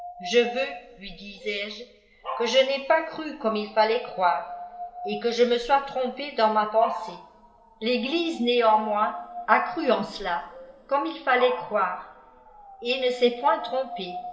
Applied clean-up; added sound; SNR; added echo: none; Dog; 14 dB; reverberation time 1.8 s.